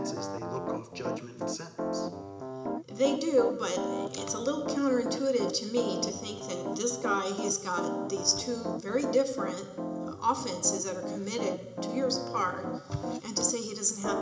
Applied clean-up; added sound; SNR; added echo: none; Piano; 4 dB; reverberation time 0.8 s.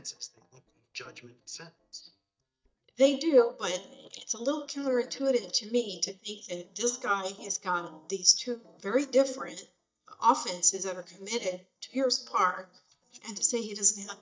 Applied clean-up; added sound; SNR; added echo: neural mask model DeepFilterNet 3.